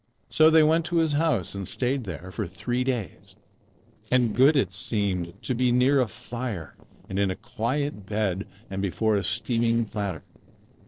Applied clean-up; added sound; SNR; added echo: neural separator model SepFormer DNS4.